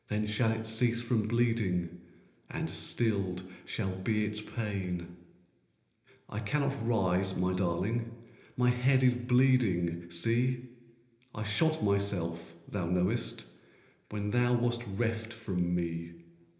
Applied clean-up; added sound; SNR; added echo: none; none; none; reverberation time 1.0 s.